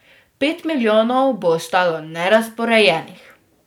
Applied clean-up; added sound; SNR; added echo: none; none; none; none.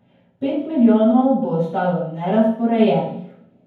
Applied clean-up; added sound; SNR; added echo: none; none; none; reverberation time 0.9 s.